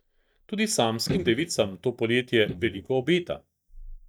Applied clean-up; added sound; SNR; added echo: neural mask model DeepFilterNet 3.